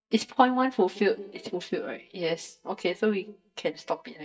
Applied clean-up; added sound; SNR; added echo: neural mask model DeepFilterNet 3.